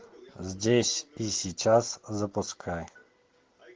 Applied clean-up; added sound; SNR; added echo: none; none; none; none.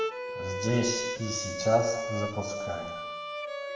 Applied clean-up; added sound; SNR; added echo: none; Bowed string instrument; 4 dB; reverberation time 0.9 s.